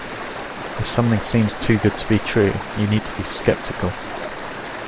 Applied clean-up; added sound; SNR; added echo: none; Stream; 9 dB; none.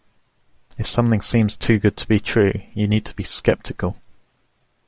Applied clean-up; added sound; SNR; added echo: none; none; none; none.